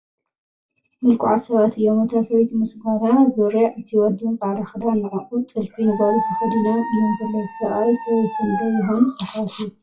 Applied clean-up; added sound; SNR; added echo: classical method WPE with log-MMSE.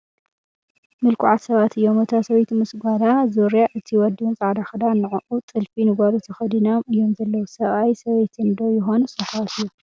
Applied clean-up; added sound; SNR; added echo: none; none; none; none.